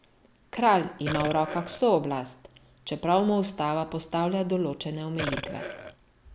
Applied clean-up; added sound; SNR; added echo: none; Burping, eructation; 8 dB; none.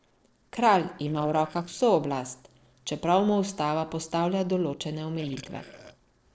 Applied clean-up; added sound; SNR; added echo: neural separator model SepFormer DNS4.